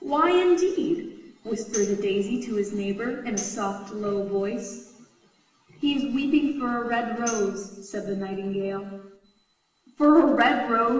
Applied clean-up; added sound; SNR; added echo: none; Tambourine; 16 dB; reverberation time 1.0 s.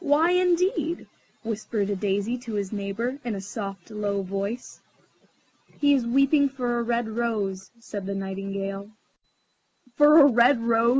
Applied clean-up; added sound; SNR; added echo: none; none; none; none.